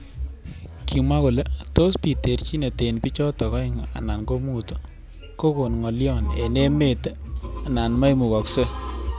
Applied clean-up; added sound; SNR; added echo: none; none; none; none.